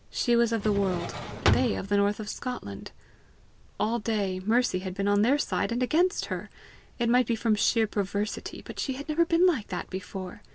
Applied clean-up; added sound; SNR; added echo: none; Drawer open or close; 3 dB; none.